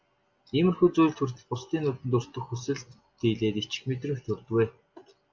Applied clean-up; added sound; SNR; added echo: none; none; none; none.